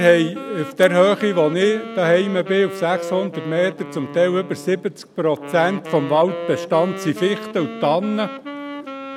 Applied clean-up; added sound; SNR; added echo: none; Wind instrument, woodwind instrument; 12 dB; none.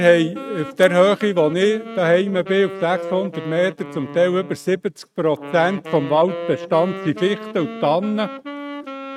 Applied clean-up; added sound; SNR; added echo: neural mask model RNNoise.